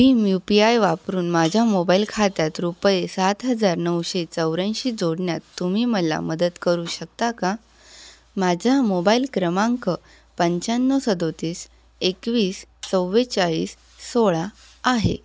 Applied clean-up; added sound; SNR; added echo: none; none; none; none.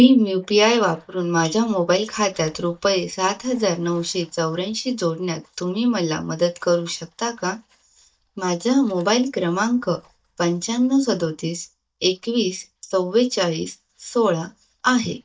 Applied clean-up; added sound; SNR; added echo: neural mask model DeepFilterNet 3.